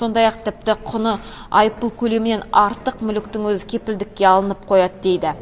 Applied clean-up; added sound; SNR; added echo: none; none; none; none.